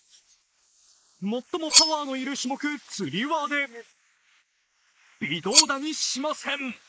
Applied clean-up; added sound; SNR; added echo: neural mask model Resemble Enhance denoiser.